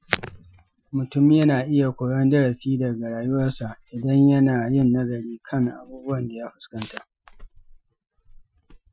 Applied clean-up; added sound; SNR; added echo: classical method Wiener filter.